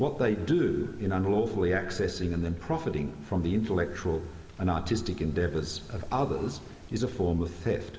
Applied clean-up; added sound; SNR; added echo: none; Wind; 17 dB; none.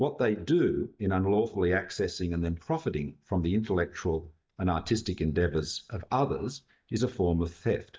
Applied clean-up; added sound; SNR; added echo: neural mask model DeepFilterNet 3.